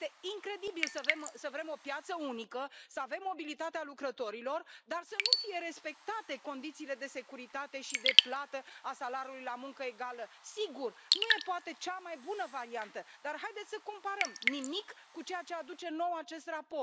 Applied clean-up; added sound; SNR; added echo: none; Raindrop / Drip; -1 dB; none.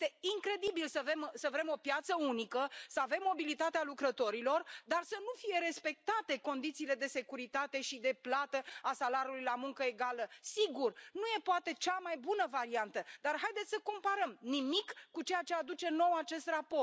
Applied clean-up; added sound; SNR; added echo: none; none; none; none.